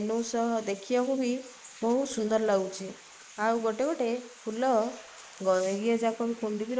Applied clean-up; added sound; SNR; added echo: neural mask model Resemble Enhance denoiser.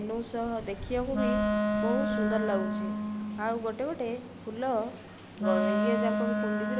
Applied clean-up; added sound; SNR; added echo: none; Wind instrument, woodwind instrument; -2 dB; none.